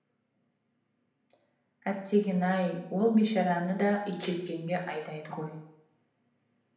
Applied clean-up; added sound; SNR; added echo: none; none; none; reverberation time 0.8 s.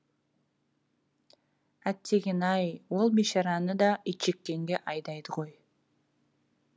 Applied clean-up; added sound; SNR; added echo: none; none; none; none.